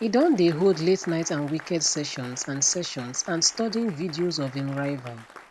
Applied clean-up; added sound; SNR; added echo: none; Applause; 19 dB; none.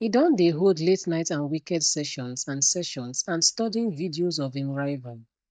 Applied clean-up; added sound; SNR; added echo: neural mask model DeepFilterNet 3.